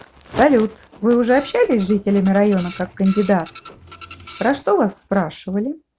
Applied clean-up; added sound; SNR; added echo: none; Printer; 17 dB; none.